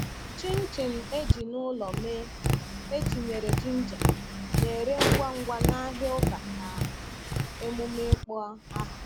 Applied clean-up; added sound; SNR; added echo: none; Tap; -4 dB; none.